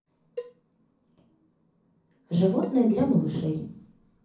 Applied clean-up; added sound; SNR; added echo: none; Cowbell; 17 dB; reverberation time 0.6 s.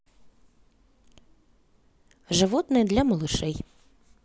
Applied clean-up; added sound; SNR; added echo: none; none; none; none.